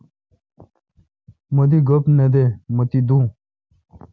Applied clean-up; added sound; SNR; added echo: none; none; none; none.